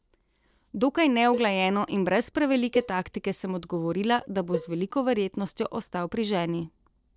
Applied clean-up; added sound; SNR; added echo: neural separator model SepFormer DNS4.